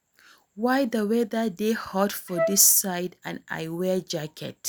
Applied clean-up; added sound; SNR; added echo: none; Wind instrument, woodwind instrument; 4 dB; none.